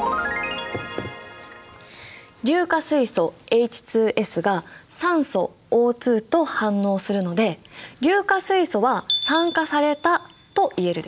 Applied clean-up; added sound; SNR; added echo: none; none; none; none.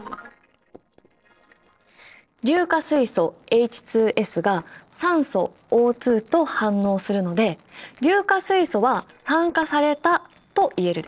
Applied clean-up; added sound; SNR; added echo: neural separator model SepFormer DNS4.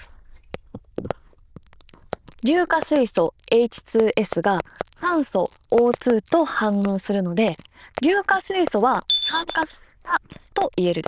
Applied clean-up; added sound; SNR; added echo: neural diffusion model UNIVERSE++.